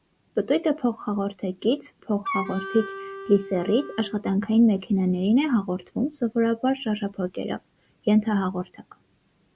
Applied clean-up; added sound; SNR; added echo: none; Wind instrument, woodwind instrument; 10 dB; none.